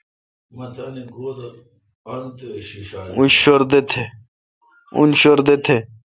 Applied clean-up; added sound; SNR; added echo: none; none; none; none.